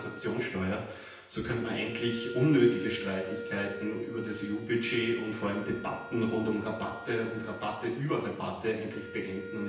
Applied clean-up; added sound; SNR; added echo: none; Wind instrument, woodwind instrument; 12 dB; reverberation time 0.9 s.